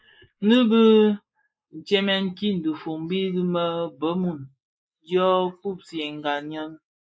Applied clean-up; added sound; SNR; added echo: neural mask model Resemble Enhance denoiser.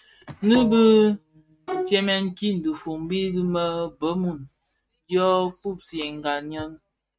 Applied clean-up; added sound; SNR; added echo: neural mask model RNNoise.